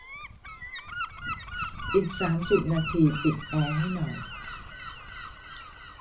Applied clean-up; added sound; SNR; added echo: none; Gull, seagull; 8 dB; reverberation time 0.4 s.